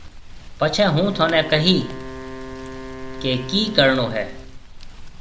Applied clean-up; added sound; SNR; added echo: none; Rain + Wind instrument, woodwind instrument; 11 dB; none.